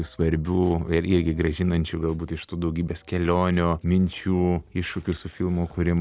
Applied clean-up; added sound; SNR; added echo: none; none; none; none.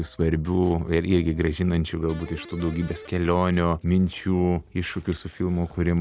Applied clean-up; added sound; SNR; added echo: none; Electric guitar; 17 dB; none.